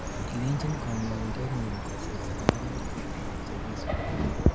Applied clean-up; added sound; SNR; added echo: none; Chirp, tweet; 2 dB; none.